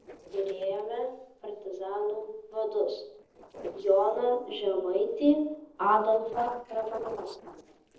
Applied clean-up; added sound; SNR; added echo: neural separator model SepFormer DNS4.